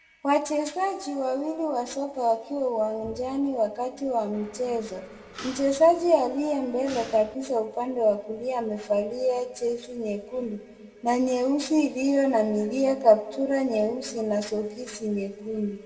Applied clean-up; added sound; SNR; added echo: none; Mechanisms; 16 dB; reverberation time 1.9 s.